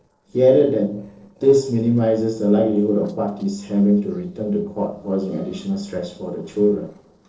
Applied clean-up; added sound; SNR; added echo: neural separator model SepFormer DNS4.